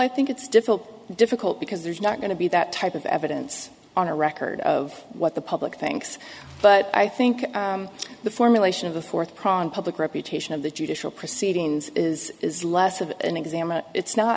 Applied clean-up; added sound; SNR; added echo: none; none; none; none.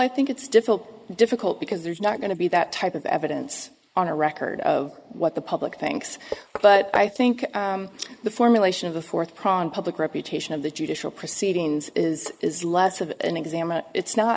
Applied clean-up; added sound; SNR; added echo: neural mask model Resemble Enhance denoiser.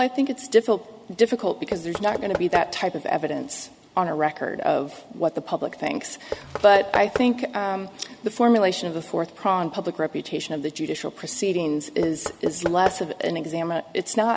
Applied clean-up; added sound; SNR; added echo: none; Knock / Wood; 11 dB; none.